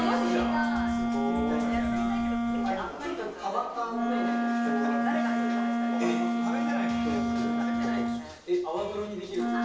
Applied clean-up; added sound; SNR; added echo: none; Wind instrument, woodwind instrument; -4 dB; reverberation time 1.1 s.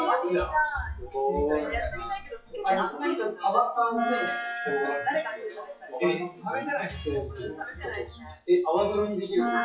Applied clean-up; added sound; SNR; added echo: classical method WPE with log-MMSE.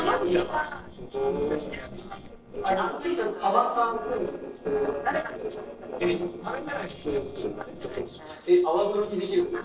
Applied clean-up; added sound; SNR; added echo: neural separator model SepFormer DNS4.